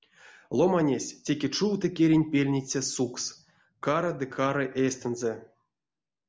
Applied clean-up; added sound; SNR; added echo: none; none; none; none.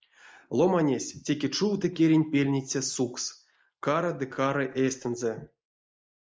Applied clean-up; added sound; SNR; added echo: neural mask model Resemble Enhance denoiser.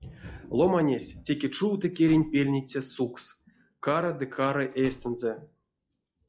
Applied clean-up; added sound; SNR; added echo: classical method log-MMSE.